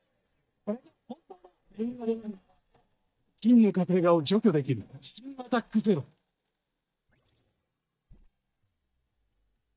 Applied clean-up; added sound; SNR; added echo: neural mask model DeepFilterNet 3.